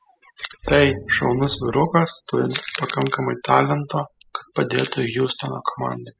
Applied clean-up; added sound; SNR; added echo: classical method spectral subtraction.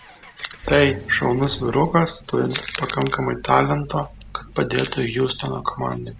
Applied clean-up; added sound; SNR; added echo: none; Accelerating, revving, vroom; 17 dB; none.